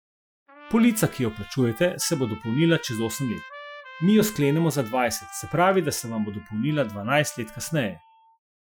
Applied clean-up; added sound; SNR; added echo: classical method Wiener filter.